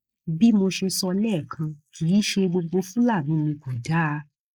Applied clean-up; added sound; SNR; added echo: neural mask model Resemble Enhance denoiser.